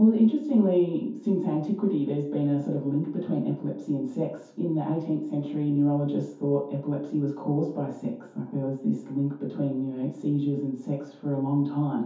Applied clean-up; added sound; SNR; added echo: none; none; none; reverberation time 0.6 s.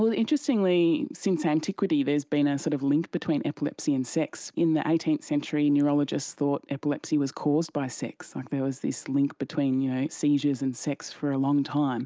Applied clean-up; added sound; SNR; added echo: none; none; none; none.